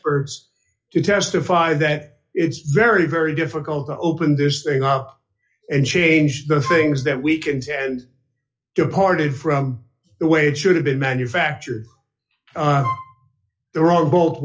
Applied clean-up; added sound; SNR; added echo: classical method log-MMSE.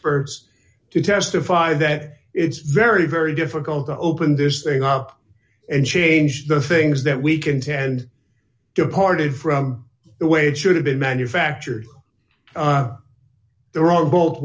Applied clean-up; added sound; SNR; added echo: none; none; none; none.